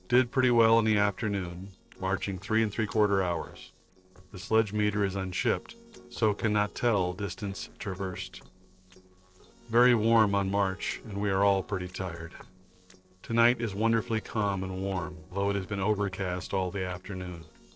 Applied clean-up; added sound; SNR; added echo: neural separator model SepFormer DNS4.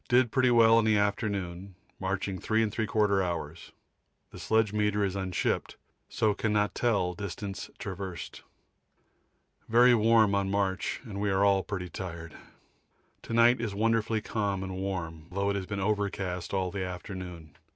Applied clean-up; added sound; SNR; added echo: none; none; none; none.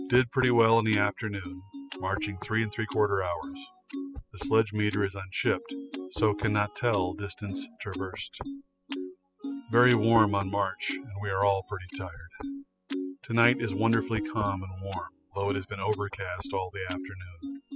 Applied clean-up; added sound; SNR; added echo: classical method spectral subtraction.